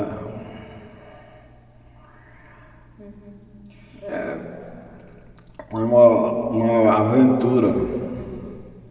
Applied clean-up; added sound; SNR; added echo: none; none; none; reverberation time 2.7 s.